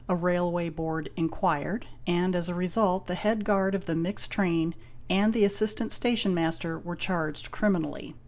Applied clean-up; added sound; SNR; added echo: none; none; none; none.